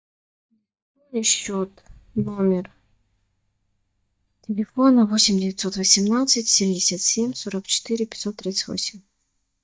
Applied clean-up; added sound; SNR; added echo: neural mask model DeepFilterNet 3.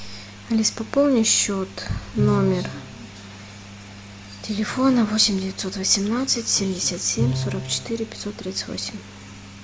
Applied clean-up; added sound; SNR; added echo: none; Bowed string instrument; 10 dB; none.